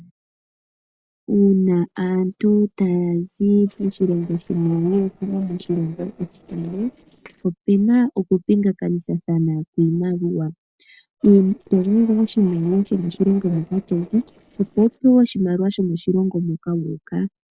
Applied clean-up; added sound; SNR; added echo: neural separator model SepFormer DNS4.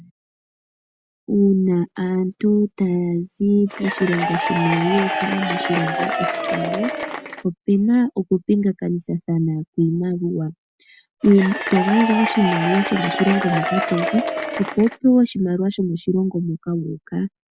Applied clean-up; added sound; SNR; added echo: none; Applause / Crowd / Cheering; 4 dB; none.